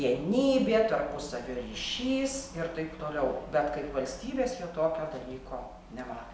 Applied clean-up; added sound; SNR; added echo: none; none; none; none.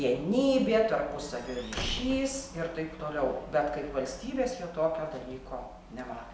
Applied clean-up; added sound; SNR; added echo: none; Squeak / Slam / Wood; 9 dB; none.